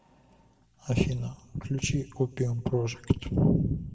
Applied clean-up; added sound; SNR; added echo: none; none; none; reverberation time 1.4 s.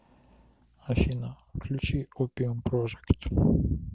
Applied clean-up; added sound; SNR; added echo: none; none; none; none.